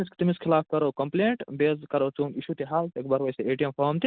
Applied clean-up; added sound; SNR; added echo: none; none; none; none.